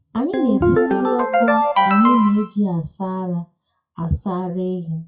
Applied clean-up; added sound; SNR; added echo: classical method WPE with log-MMSE.